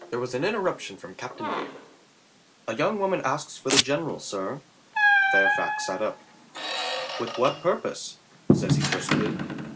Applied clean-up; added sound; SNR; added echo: none; Domestic sounds, home sounds + Squeak; -2 dB; none.